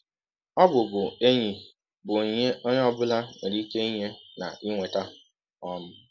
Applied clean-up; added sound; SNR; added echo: none; none; none; none.